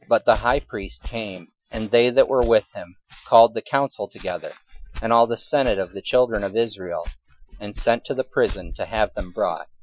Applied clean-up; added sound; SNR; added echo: classical method Wiener filter.